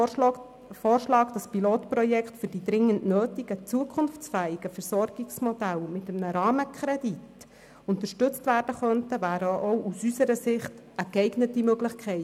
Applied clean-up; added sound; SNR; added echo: none; none; none; none.